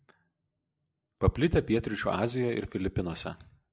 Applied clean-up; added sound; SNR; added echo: none; none; none; none.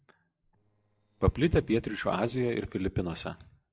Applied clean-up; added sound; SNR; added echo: neural separator model SepFormer DNS4.